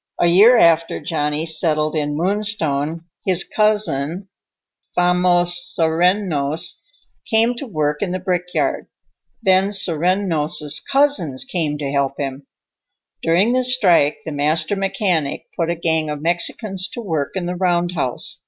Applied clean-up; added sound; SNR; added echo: none; none; none; none.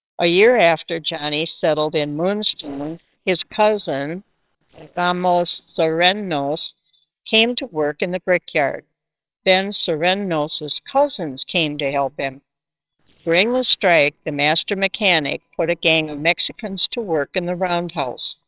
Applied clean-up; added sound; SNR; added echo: neural separator model SepFormer WHAMR!.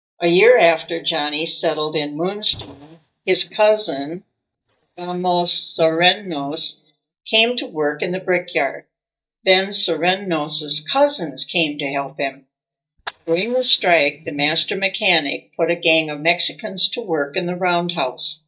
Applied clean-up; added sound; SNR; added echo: neural mask model DeepFilterNet 3.